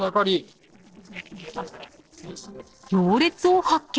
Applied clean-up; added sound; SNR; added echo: neural separator model SepFormer DNS4.